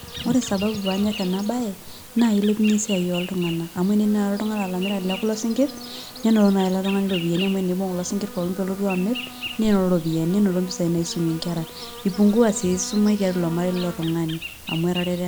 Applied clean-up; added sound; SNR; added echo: none; Insect; 13 dB; none.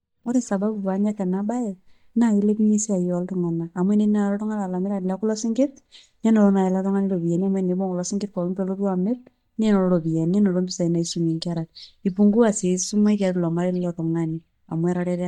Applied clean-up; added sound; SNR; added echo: neural mask model DeepFilterNet 3.